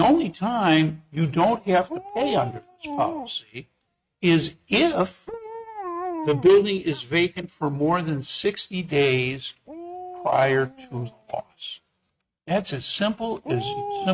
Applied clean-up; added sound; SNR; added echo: neural mask model RNNoise.